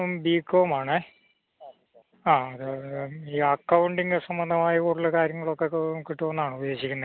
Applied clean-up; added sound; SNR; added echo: none; none; none; none.